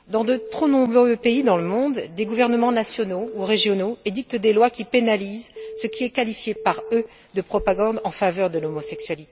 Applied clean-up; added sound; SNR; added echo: none; Telephone; 15 dB; none.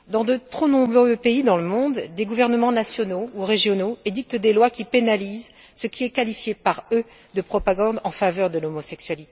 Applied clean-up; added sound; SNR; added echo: none; none; none; none.